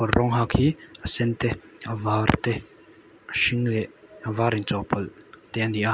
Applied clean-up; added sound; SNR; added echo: none; none; none; none.